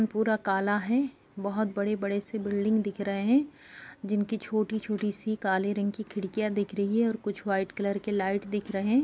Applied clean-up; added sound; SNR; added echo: none; none; none; none.